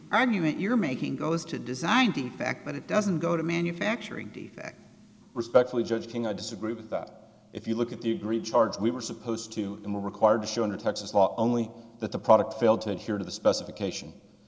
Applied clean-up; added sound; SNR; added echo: none; none; none; none.